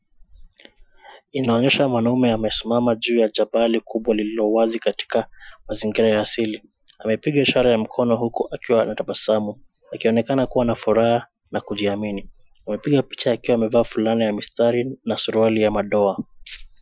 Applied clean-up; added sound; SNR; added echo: classical method Wiener filter.